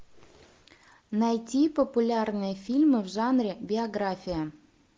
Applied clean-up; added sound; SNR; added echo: none; none; none; none.